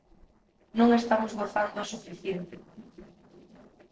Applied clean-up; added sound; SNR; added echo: neural separator model SepFormer DNS4.